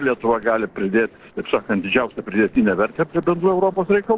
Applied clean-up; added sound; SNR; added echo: neural separator model SepFormer DNS4.